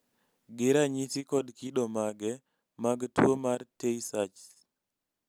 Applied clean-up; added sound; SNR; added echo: none; none; none; none.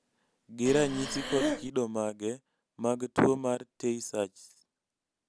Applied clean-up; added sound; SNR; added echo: none; Breathing; 3 dB; none.